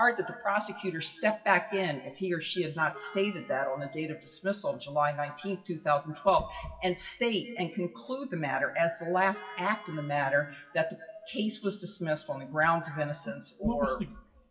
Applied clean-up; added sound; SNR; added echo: classical method WPE with log-MMSE.